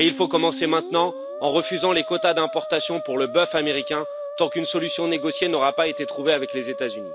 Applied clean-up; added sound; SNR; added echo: none; Musical instrument; 9 dB; none.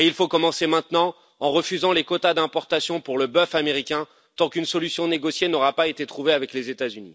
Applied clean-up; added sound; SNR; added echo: none; none; none; none.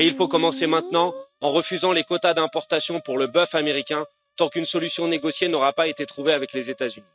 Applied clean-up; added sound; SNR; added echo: neural mask model RNNoise.